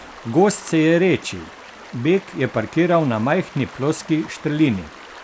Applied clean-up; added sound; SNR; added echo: none; Stream; 19 dB; none.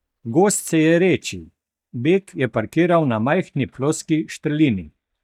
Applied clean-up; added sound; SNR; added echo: neural mask model DeepFilterNet 3.